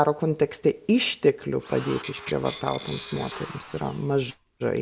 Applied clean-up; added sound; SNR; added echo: none; Tools; 10 dB; none.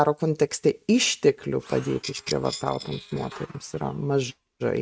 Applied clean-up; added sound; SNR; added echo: neural mask model RNNoise.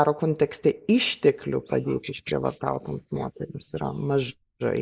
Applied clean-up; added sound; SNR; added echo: neural mask model Resemble Enhance denoiser.